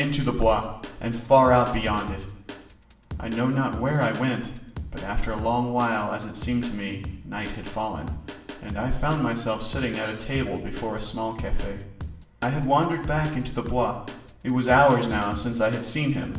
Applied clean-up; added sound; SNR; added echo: none; Drum kit; 14 dB; reverberation time 0.8 s.